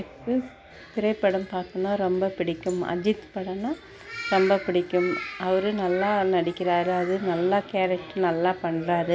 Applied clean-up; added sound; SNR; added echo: none; none; none; none.